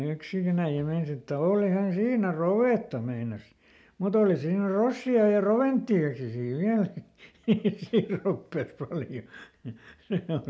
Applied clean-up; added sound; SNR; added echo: none; none; none; none.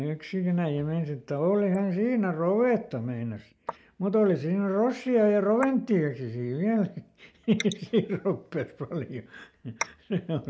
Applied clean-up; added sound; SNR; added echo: neural mask model Resemble Enhance denoiser.